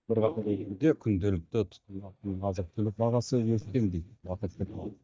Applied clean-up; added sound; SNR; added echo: neural mask model DeepFilterNet 3.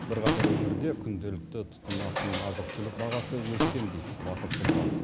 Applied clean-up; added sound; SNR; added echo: none; Fart + Sliding door / Slam; -3 dB; none.